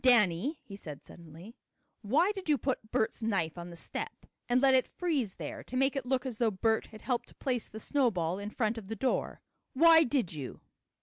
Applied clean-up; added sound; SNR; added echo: none; none; none; none.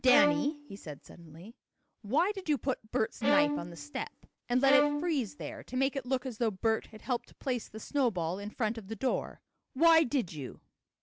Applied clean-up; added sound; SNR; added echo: none; Bowed string instrument; 1 dB; none.